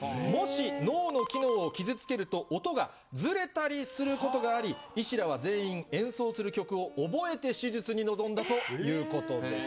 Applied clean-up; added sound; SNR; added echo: none; none; none; none.